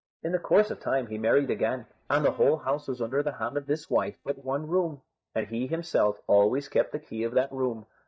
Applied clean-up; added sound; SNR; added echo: neural mask model DeepFilterNet 3.